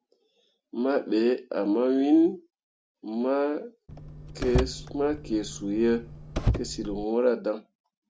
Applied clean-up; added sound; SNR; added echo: none; Car; 5 dB; none.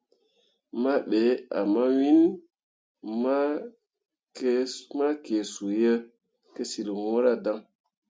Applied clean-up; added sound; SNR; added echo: none; none; none; none.